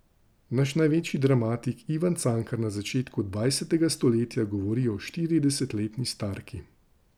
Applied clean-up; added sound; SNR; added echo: none; none; none; none.